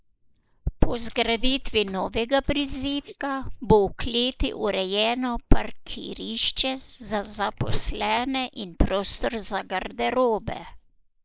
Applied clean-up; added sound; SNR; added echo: neural mask model Resemble Enhance denoiser.